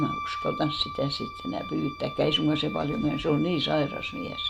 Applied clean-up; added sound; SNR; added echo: none; Wind instrument, woodwind instrument; 10 dB; none.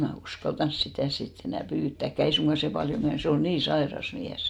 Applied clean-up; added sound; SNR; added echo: none; none; none; none.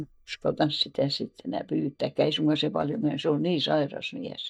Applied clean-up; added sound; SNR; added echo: neural mask model DeepFilterNet 3.